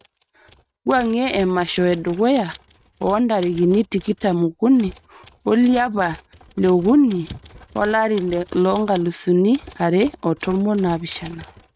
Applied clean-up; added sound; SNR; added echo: neural mask model RNNoise.